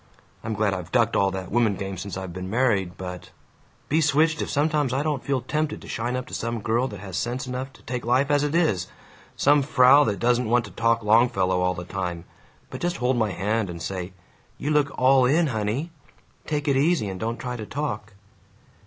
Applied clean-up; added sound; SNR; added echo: none; none; none; none.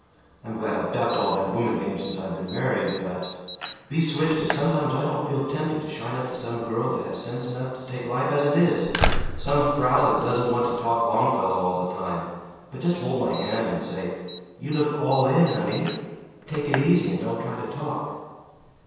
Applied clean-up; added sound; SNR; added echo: none; Slam; 9 dB; reverberation time 1.2 s.